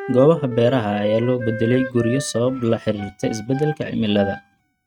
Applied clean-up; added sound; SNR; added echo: neural mask model RNNoise.